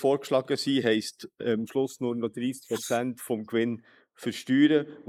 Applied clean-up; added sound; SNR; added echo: neural mask model Resemble Enhance denoiser.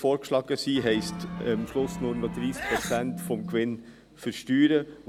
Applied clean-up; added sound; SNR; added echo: none; Sneeze / Church bell + Organ; 7 dB; none.